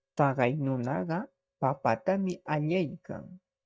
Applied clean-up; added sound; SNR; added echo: neural mask model DeepFilterNet 3.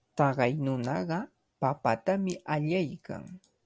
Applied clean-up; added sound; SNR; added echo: none; none; none; none.